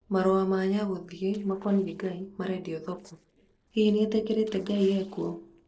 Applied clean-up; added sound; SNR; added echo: neural separator model SepFormer DNS4.